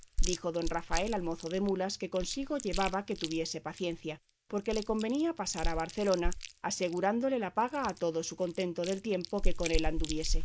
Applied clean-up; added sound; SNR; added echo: none; Chewing, mastication; 1 dB; none.